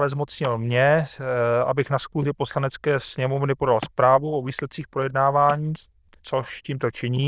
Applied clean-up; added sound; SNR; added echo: neural diffusion model UNIVERSE++.